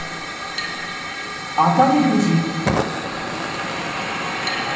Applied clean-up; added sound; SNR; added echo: none; Hiss / Fire; 6 dB; reverberation time 0.6 s.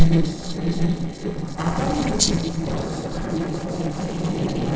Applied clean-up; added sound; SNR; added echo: neural separator model SepFormer DNS4.